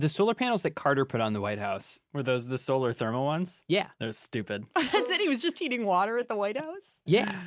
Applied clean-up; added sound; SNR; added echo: none; Bowed string instrument; 13 dB; none.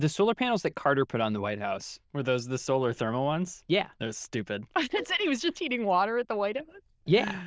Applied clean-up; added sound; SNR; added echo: neural diffusion model UNIVERSE++.